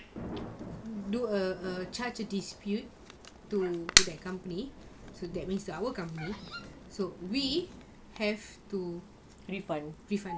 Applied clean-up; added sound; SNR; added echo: none; Bird vocalization, bird call, bird song + Thunder / Rain; 14 dB; none.